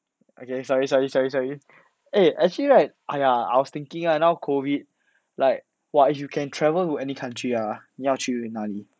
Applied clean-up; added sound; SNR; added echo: neural mask model Resemble Enhance denoiser.